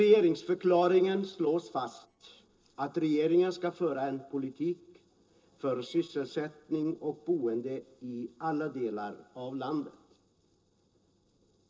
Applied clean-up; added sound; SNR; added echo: neural separator model SepFormer DNS4.